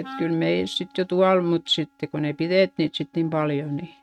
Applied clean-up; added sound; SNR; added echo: neural mask model RNNoise.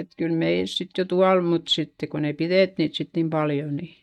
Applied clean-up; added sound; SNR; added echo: neural mask model DeepFilterNet 3.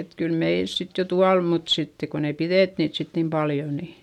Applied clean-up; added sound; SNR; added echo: none; none; none; none.